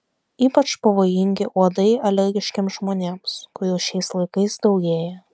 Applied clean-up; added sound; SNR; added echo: none; none; none; none.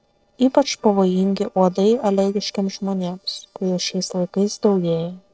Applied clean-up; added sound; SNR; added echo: neural separator model SepFormer DNS4.